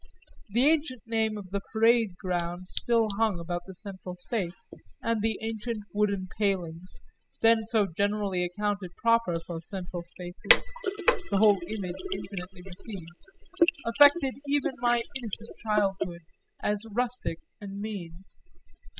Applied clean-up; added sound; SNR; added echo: classical method spectral subtraction.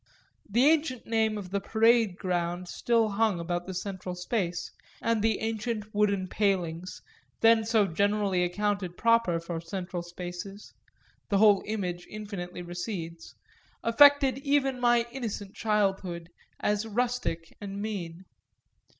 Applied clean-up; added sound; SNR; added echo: none; none; none; none.